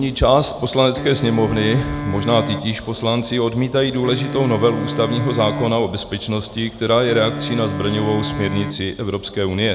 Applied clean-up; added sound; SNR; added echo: none; Wind instrument, woodwind instrument; 9 dB; none.